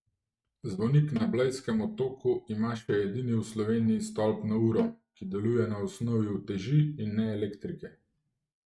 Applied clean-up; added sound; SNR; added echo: neural mask model RNNoise.